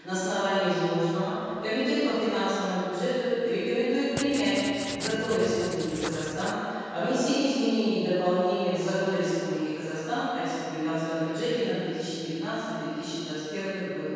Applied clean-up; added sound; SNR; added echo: none; Writing; 11 dB; reverberation time 2.2 s.